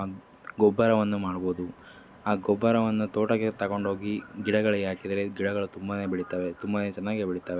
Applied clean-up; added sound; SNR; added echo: none; none; none; none.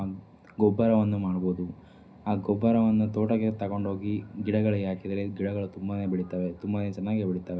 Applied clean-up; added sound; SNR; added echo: none; none; none; reverberation time 0.4 s.